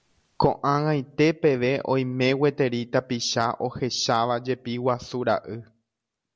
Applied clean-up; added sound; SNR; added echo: none; none; none; none.